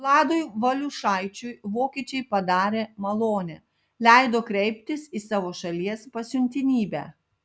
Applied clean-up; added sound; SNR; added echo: none; none; none; none.